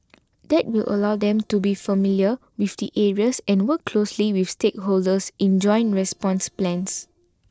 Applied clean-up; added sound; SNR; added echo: neural separator model SepFormer DNS4.